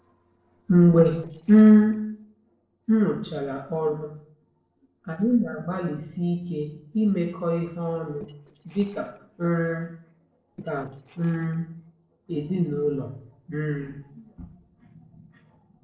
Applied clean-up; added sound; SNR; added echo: neural separator model SepFormer DNS4.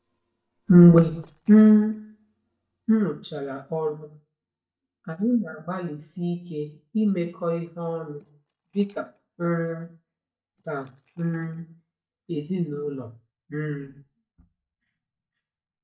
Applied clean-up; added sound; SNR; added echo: neural mask model DeepFilterNet 3.